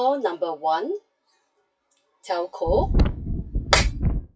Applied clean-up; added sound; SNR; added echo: classical method WPE with log-MMSE.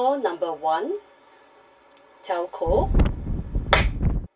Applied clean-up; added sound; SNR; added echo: none; Wind; -4 dB; reverberation time 0.1 s.